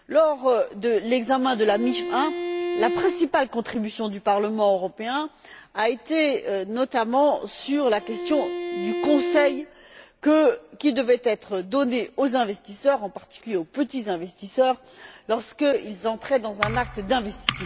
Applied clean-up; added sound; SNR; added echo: none; Bowed string instrument; 7 dB; none.